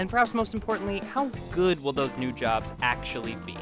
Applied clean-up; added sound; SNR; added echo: none; none; none; none.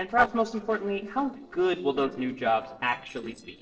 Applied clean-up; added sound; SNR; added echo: neural separator model SepFormer DNS4.